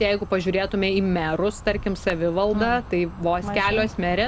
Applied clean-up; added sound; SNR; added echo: none; Insect; 13 dB; none.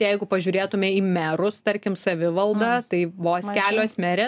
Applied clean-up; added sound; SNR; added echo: none; none; none; none.